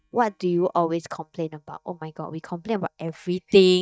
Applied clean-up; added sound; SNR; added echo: neural mask model DeepFilterNet 3.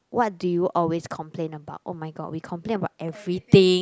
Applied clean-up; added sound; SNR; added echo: none; none; none; none.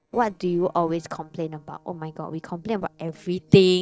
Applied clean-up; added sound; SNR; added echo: neural separator model SepFormer DNS4.